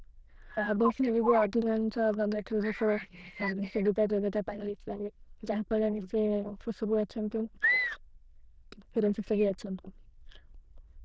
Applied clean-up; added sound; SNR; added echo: neural diffusion model UNIVERSE++.